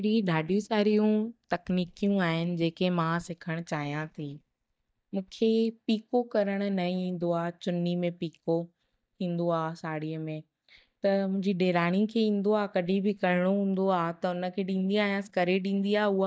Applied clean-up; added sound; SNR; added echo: neural mask model DeepFilterNet 3.